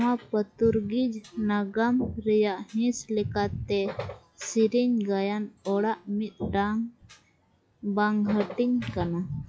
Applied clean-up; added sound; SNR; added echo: classical method log-MMSE.